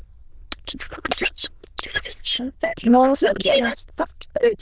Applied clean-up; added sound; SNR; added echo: neural diffusion model UNIVERSE++.